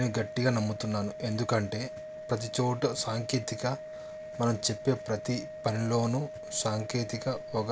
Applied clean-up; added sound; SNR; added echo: none; Organ; 11 dB; none.